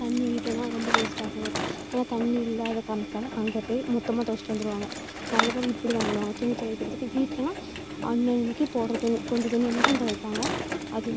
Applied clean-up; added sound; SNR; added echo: none; Engine + Bicycle; 4 dB; none.